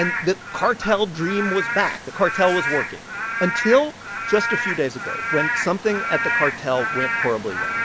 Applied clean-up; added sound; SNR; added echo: none; Rain / Frog; 3 dB; none.